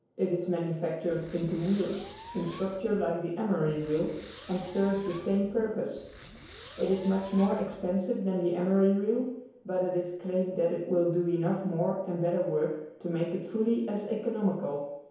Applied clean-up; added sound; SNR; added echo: none; Fireworks; 13 dB; reverberation time 1.0 s.